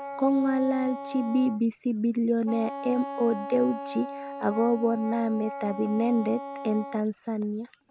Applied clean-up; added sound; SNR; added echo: none; Wind instrument, woodwind instrument; 11 dB; none.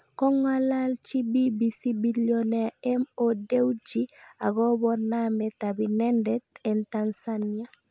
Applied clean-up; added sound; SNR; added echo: none; none; none; none.